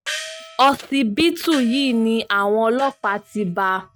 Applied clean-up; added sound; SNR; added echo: neural mask model RNNoise.